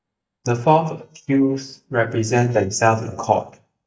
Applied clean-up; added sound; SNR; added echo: neural mask model DeepFilterNet 3.